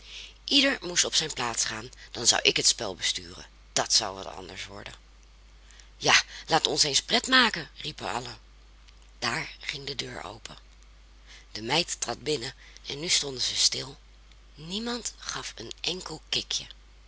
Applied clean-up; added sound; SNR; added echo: none; none; none; none.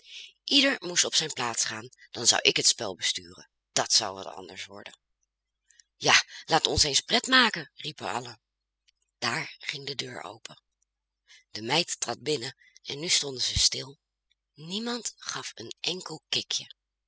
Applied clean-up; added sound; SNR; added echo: classical method spectral subtraction.